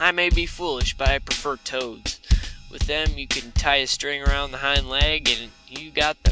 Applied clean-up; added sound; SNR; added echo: none; Drum / Drum kit; 0 dB; none.